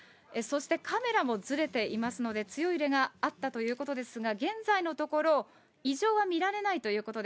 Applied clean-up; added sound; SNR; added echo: none; none; none; none.